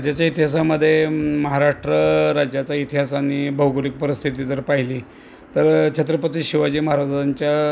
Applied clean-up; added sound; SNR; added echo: none; none; none; none.